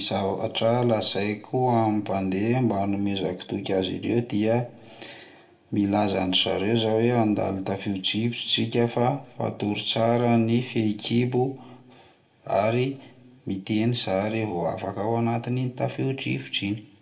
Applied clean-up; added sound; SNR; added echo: none; none; none; reverberation time 0.4 s.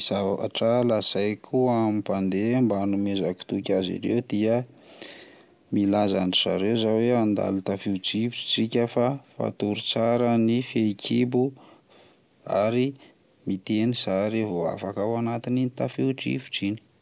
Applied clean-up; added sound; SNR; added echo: none; none; none; none.